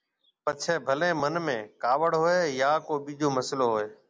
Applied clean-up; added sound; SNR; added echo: none; none; none; none.